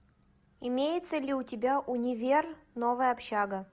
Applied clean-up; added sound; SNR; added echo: none; none; none; none.